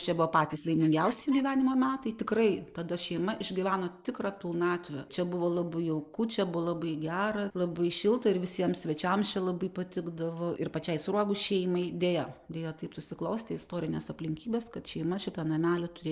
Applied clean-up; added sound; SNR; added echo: neural mask model Resemble Enhance denoiser.